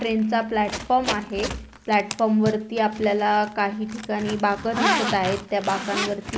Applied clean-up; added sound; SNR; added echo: none; Zipper (clothing); 7 dB; none.